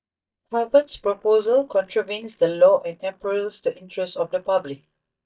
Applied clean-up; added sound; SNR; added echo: neural mask model DeepFilterNet 3.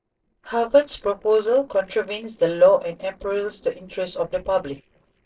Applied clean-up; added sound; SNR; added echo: neural separator model SepFormer DNS4.